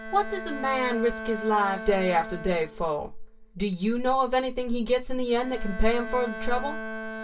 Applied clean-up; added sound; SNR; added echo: none; Bowed string instrument; 12 dB; reverberation time 0.1 s.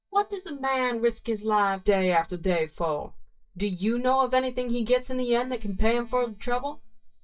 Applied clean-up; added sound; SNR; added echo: neural mask model DeepFilterNet 3.